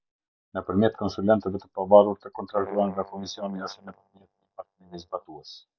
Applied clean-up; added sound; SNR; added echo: neural mask model DeepFilterNet 3.